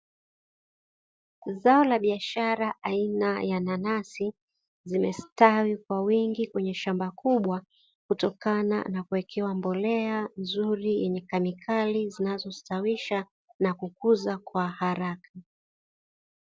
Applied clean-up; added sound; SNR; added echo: none; none; none; none.